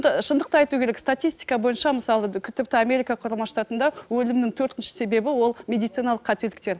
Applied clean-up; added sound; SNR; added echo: none; none; none; none.